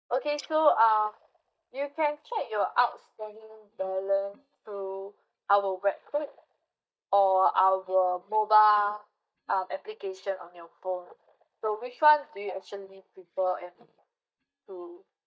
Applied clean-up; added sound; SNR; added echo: neural mask model DeepFilterNet 3.